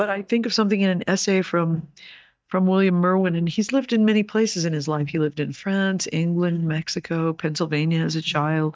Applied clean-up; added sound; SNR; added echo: neural mask model DeepFilterNet 3.